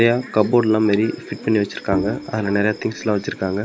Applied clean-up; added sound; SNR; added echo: none; Bowed string instrument; 10 dB; none.